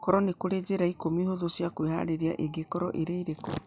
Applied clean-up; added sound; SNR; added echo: none; none; none; none.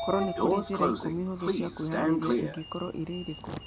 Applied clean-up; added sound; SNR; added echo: none; Sliding door; -2 dB; none.